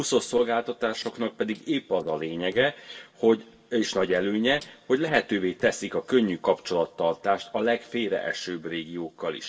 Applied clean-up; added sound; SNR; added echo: neural separator model SepFormer DNS4.